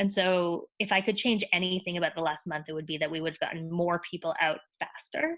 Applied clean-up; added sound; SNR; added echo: none; none; none; none.